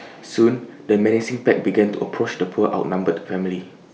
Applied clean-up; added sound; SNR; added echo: none; none; none; none.